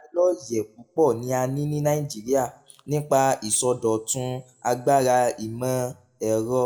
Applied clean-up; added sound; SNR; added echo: none; none; none; reverberation time 0.3 s.